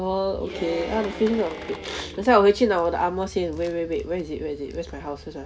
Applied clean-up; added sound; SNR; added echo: none; Applause / Cheering; 13 dB; none.